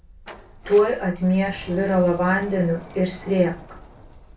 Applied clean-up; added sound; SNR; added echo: none; Sliding door; 18 dB; reverberation time 0.2 s.